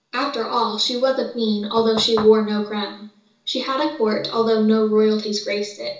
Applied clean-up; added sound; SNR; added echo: none; Knock / Wood; 10 dB; reverberation time 0.7 s.